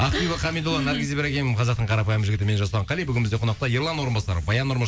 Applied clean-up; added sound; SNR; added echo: none; none; none; none.